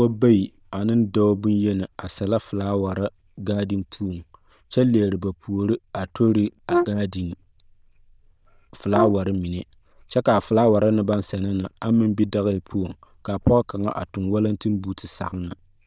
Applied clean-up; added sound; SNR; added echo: neural diffusion model UNIVERSE++.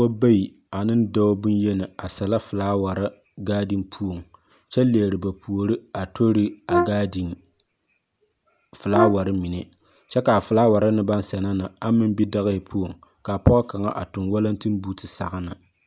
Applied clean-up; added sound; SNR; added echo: none; Brass instrument; 3 dB; none.